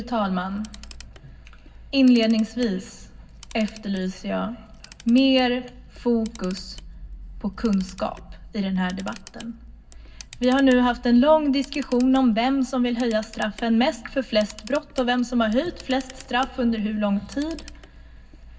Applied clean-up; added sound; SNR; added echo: none; Camera; 19 dB; reverberation time 0.4 s.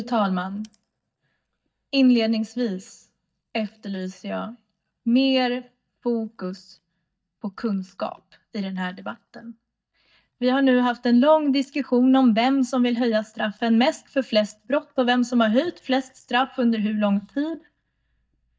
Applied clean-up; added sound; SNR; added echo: neural mask model DeepFilterNet 3.